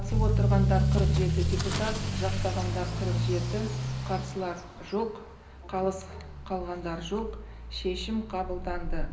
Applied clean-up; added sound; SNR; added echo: none; Accelerating, revving, vroom / Motor vehicle (road); -4 dB; reverberation time 0.5 s.